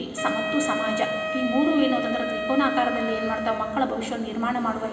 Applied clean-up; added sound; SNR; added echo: none; Wind instrument, woodwind instrument; 4 dB; reverberation time 2.4 s.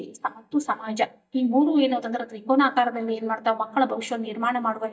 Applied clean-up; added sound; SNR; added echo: neural mask model DeepFilterNet 3.